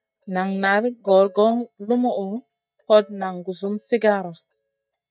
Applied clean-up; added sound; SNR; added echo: neural mask model DeepFilterNet 3.